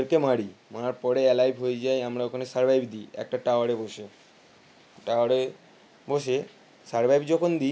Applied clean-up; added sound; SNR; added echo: none; none; none; none.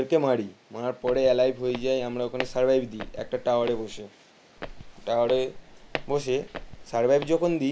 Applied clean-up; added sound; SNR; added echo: none; Walk, footsteps; 13 dB; none.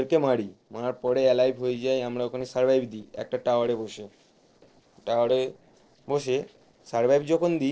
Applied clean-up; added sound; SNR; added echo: neural separator model SepFormer DNS4.